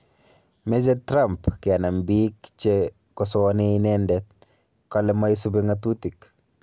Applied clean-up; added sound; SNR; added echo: none; none; none; none.